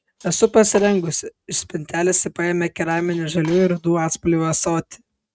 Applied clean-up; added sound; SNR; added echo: neural mask model RNNoise.